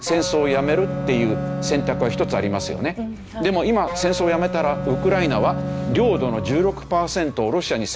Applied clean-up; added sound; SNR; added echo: none; Wind instrument, woodwind instrument + Bowed string instrument; 6 dB; none.